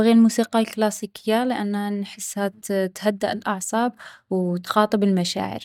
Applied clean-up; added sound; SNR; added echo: neural mask model DeepFilterNet 3.